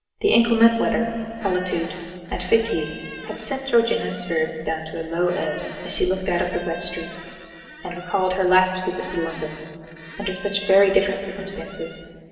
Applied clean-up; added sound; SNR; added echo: none; Squeak; 17 dB; reverberation time 2.7 s.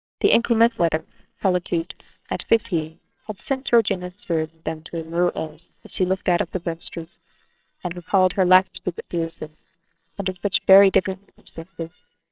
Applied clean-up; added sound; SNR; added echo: neural separator model SepFormer WHAMR!.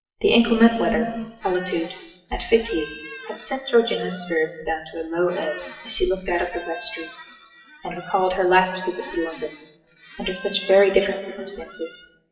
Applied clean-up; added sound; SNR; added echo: classical method WPE with log-MMSE.